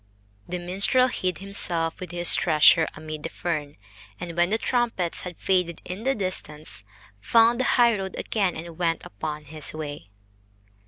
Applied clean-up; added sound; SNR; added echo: none; none; none; none.